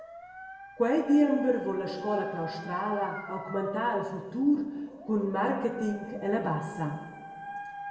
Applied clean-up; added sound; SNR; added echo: none; Dog; 13 dB; reverberation time 1.8 s.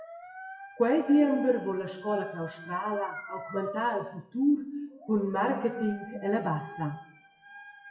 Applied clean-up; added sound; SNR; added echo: classical method WPE with log-MMSE.